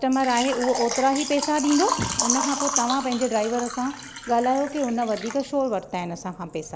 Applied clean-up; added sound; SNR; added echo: none; Water / Liquid; 7 dB; none.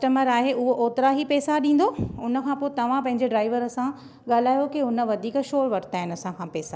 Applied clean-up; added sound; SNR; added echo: none; none; none; none.